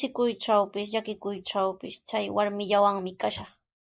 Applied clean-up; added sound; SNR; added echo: neural mask model Resemble Enhance denoiser.